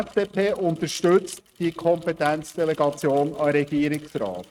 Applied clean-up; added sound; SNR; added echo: neural mask model RNNoise.